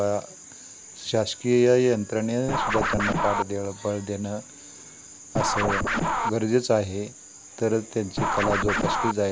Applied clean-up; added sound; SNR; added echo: none; Scratching (performance technique); 3 dB; none.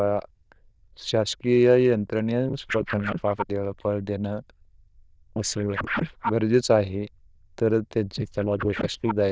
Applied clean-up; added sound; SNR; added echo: neural diffusion model UNIVERSE++.